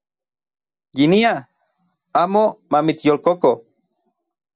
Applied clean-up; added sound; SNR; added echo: none; none; none; none.